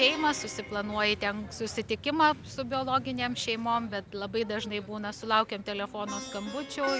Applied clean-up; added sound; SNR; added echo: none; Plucked string instrument; 15 dB; none.